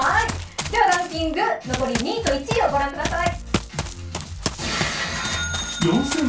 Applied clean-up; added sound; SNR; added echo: none; Run; 8 dB; reverberation time 0.2 s.